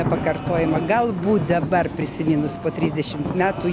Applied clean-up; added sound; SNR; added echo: none; Thunder; 8 dB; none.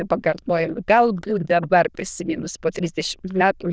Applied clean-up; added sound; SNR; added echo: neural diffusion model UNIVERSE++.